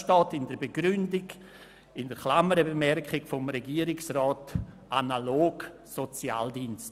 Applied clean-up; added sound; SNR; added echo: none; none; none; none.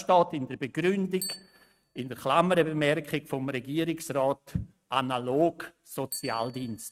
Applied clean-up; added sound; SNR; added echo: neural mask model RNNoise.